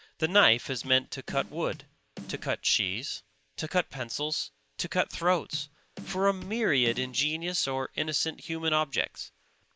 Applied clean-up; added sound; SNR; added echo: none; Bass drum / Snare drum; 15 dB; none.